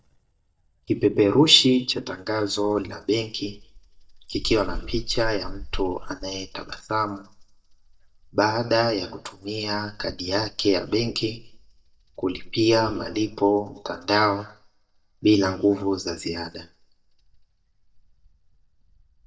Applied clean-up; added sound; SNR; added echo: neural mask model DeepFilterNet 3.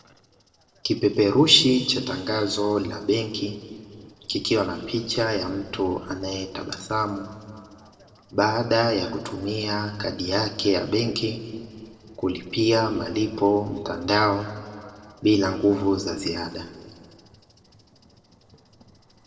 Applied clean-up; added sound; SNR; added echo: neural separator model SepFormer DNS4.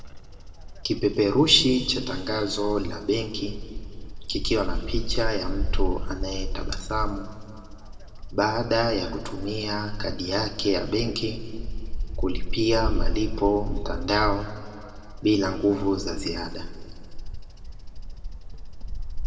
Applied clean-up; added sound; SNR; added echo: none; Bird vocalization, bird call, bird song; 2 dB; reverberation time 1.8 s.